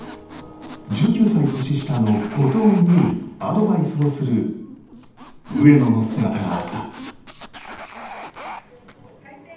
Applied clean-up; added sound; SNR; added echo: none; Squeak; 17 dB; reverberation time 0.8 s.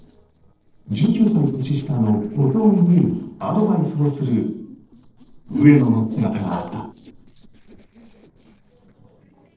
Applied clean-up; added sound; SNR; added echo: neural separator model SepFormer DNS4.